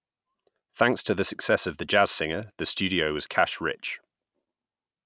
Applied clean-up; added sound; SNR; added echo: none; none; none; none.